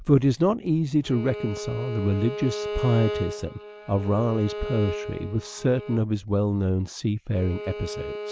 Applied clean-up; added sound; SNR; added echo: none; Bowed string instrument; 10 dB; none.